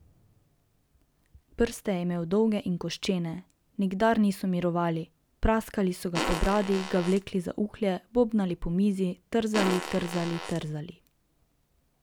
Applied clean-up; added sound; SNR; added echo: none; Fart; 6 dB; none.